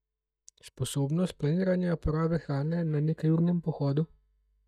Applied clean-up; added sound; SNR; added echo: neural mask model DeepFilterNet 3.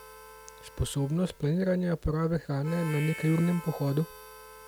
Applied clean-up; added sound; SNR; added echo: none; Harmonica; 17 dB; none.